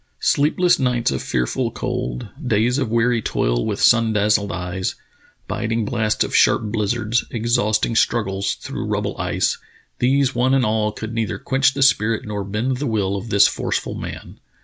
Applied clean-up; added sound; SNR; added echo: none; none; none; none.